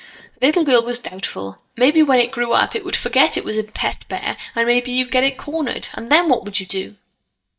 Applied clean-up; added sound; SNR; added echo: neural mask model DeepFilterNet 3.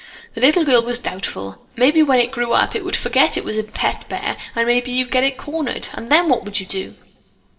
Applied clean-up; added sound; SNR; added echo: neural separator model SepFormer DNS4.